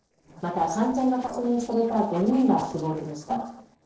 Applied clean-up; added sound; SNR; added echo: neural separator model SepFormer DNS4.